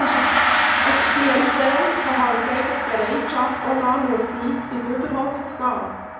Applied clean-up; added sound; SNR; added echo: none; Gong; 0 dB; reverberation time 0.9 s.